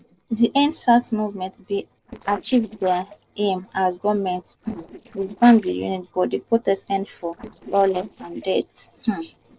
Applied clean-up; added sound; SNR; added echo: neural separator model SepFormer DNS4.